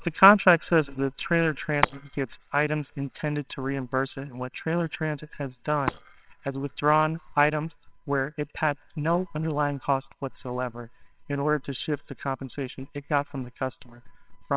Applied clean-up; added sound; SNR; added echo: neural separator model SepFormer WHAMR!.